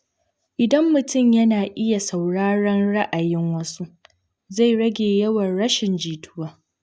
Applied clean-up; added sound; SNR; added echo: none; none; none; none.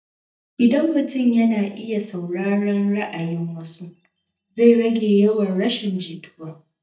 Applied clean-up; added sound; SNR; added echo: neural mask model DeepFilterNet 3.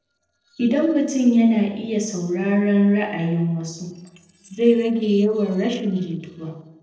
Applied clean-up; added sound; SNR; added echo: neural separator model SepFormer DNS4.